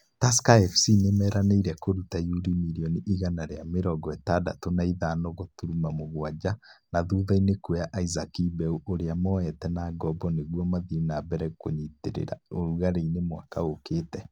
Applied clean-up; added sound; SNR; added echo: none; none; none; none.